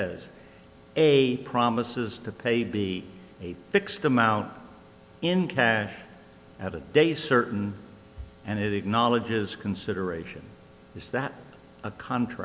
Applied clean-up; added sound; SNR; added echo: none; none; none; none.